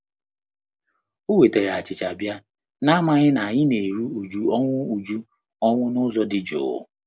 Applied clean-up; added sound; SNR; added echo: none; none; none; none.